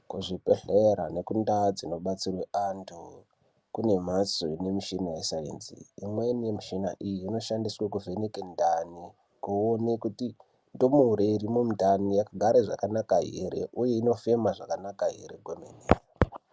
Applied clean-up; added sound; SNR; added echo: none; none; none; none.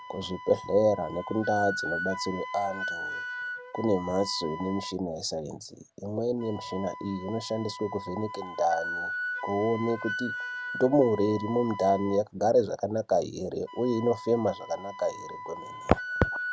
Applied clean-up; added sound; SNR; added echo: none; Wind instrument, woodwind instrument; 9 dB; none.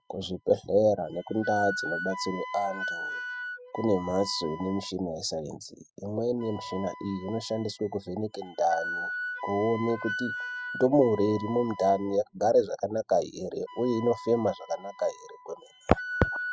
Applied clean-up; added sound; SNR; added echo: classical method spectral subtraction.